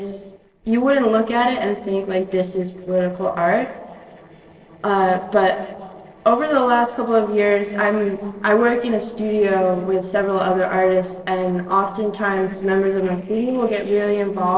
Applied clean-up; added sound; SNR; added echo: neural separator model SepFormer DNS4.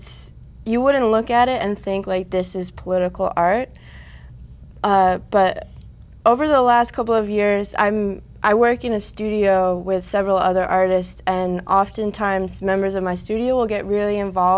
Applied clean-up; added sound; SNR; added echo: none; none; none; none.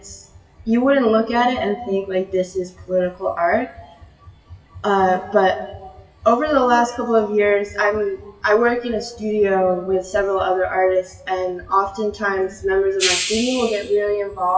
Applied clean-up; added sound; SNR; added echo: classical method WPE with log-MMSE.